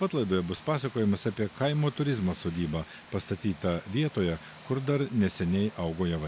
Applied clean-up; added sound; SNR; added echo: none; Vehicle; 20 dB; none.